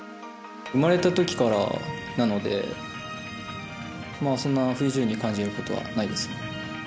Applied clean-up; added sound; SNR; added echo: none; none; none; none.